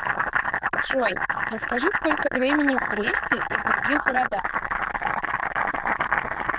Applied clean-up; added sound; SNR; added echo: neural diffusion model UNIVERSE++.